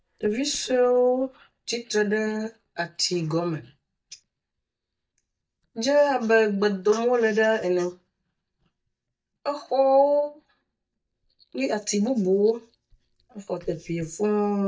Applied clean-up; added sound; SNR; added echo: neural mask model DeepFilterNet 3.